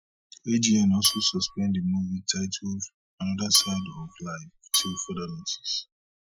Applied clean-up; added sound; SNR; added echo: classical method Wiener filter.